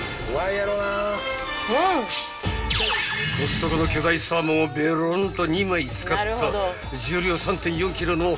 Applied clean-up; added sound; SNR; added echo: none; none; none; reverberation time 0.7 s.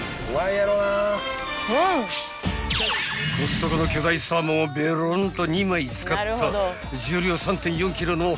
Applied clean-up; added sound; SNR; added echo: none; none; none; none.